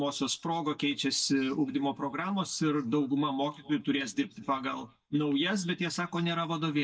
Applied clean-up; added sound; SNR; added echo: neural mask model DeepFilterNet 3.